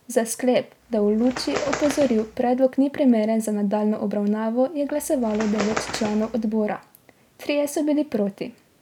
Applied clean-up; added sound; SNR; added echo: none; Bird; 12 dB; none.